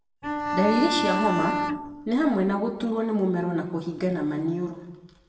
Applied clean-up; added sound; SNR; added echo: none; Bowed string instrument; 2 dB; reverberation time 0.9 s.